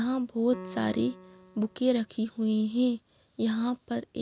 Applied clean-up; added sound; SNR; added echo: none; Piano; 20 dB; none.